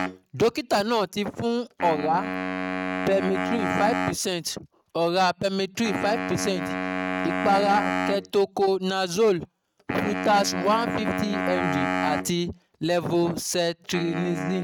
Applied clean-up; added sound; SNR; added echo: neural mask model RNNoise.